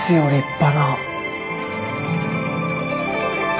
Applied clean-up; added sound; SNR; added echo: none; none; none; none.